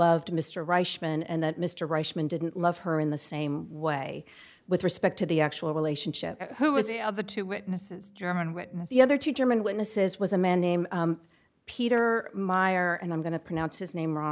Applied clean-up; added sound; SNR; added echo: none; none; none; none.